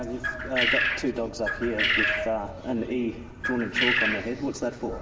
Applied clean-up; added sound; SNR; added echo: none; Bird; -3 dB; reverberation time 1.6 s.